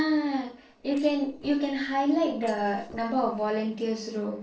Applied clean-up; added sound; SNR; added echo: neural separator model SepFormer DNS4.